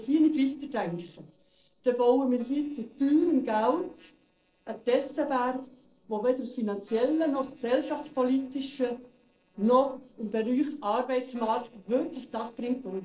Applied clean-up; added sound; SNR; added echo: neural separator model SepFormer DNS4.